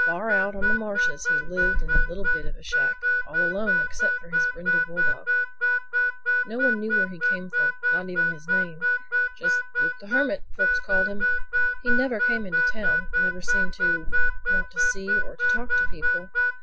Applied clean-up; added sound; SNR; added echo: none; Harmonica; -2 dB; none.